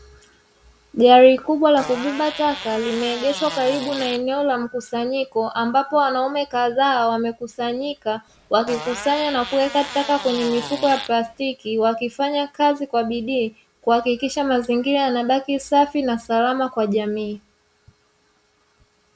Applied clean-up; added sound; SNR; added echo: none; Fart; 12 dB; none.